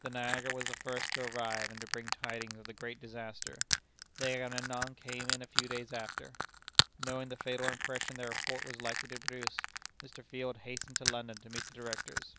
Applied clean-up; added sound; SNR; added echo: none; Crushing; -3 dB; none.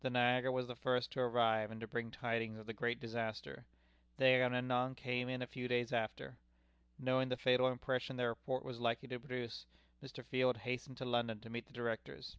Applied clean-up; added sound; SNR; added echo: none; none; none; none.